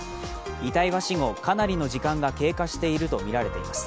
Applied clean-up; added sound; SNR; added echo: none; none; none; none.